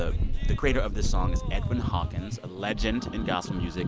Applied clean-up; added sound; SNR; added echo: none; Wind; -4 dB; none.